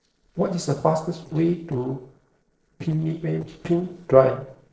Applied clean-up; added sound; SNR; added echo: neural separator model SepFormer DNS4.